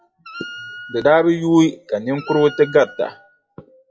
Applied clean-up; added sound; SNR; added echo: classical method WPE with log-MMSE.